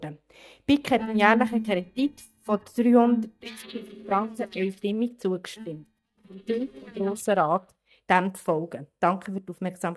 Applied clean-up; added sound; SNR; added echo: neural mask model DeepFilterNet 3.